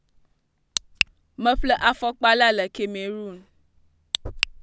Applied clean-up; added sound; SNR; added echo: none; none; none; none.